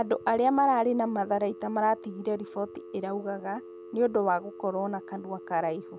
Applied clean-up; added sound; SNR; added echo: none; Telephone; 16 dB; none.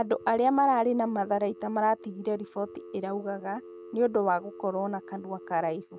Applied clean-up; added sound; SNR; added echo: neural mask model RNNoise.